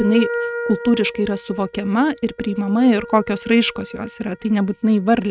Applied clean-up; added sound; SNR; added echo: neural mask model RNNoise.